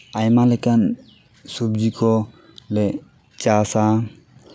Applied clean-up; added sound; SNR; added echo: none; none; none; none.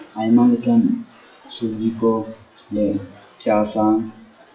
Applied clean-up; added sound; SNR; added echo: classical method WPE with log-MMSE.